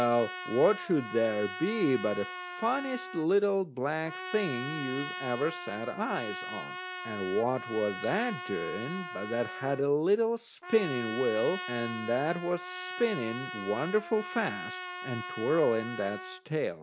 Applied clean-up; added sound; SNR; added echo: none; Trumpet; 10 dB; none.